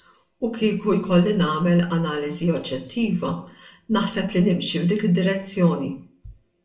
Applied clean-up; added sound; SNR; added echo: none; none; none; reverberation time 0.2 s.